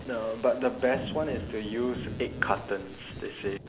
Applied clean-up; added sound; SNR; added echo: none; Thunder; 10 dB; none.